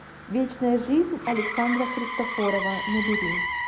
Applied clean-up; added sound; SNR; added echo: none; Motor vehicle (road); 5 dB; none.